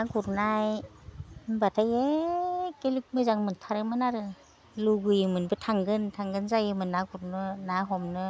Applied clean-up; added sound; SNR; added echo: none; none; none; none.